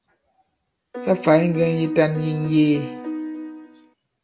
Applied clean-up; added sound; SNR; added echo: none; Piano; 8 dB; none.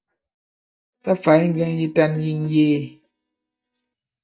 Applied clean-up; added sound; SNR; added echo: neural mask model DeepFilterNet 3.